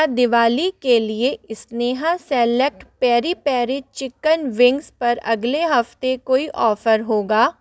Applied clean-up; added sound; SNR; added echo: none; none; none; none.